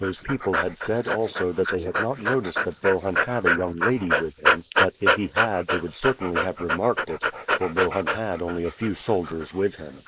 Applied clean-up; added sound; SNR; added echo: neural mask model Resemble Enhance denoiser.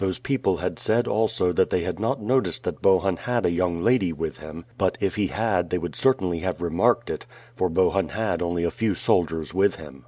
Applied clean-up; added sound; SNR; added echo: none; none; none; none.